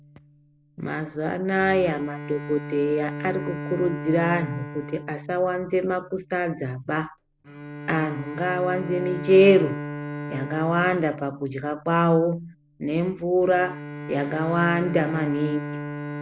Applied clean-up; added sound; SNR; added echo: none; Bowed string instrument; 11 dB; none.